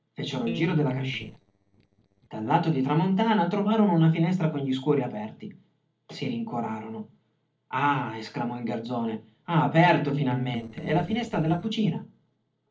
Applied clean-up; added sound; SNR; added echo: neural separator model SepFormer DNS4.